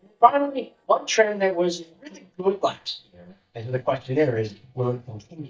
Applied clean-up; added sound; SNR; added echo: neural mask model DeepFilterNet 3.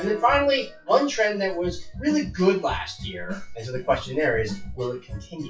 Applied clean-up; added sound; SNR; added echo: classical method WPE with log-MMSE.